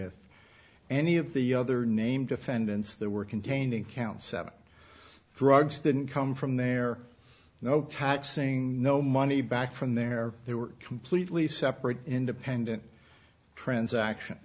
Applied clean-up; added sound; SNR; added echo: none; none; none; none.